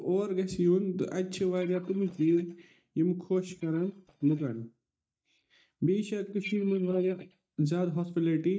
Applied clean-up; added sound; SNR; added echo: neural mask model DeepFilterNet 3.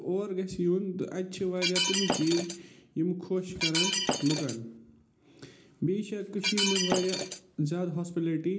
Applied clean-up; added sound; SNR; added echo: none; Shatter; 0 dB; reverberation time 0.4 s.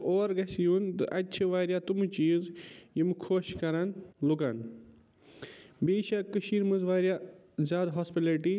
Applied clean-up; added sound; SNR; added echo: none; none; none; none.